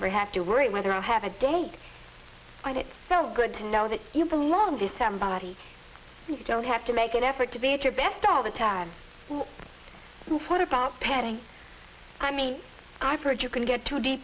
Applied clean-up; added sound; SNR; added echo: none; none; none; none.